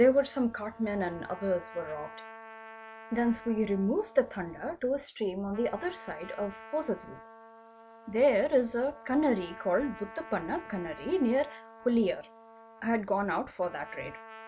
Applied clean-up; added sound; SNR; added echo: none; Trumpet; 18 dB; none.